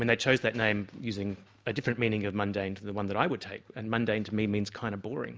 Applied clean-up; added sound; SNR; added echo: none; none; none; none.